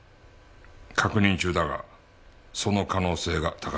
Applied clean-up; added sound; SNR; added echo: none; none; none; none.